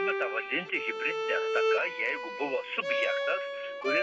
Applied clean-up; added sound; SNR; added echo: none; Bowed string instrument; -1 dB; none.